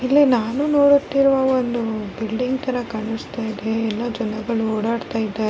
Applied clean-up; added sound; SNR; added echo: none; none; none; none.